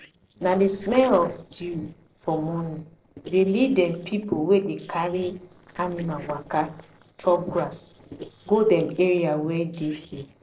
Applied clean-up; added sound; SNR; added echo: neural separator model SepFormer DNS4.